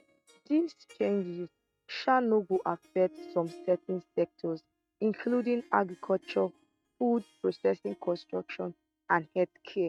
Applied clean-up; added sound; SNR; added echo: neural mask model RNNoise.